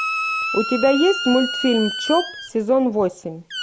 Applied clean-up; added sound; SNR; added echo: none; Squeak; 6 dB; none.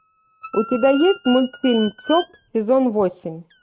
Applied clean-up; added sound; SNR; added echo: neural mask model RNNoise.